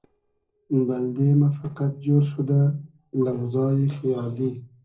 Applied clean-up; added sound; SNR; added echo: neural separator model SepFormer DNS4.